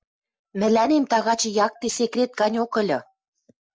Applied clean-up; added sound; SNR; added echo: neural mask model DeepFilterNet 3.